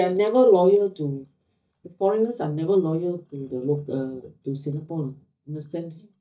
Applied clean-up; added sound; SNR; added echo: neural mask model DeepFilterNet 3.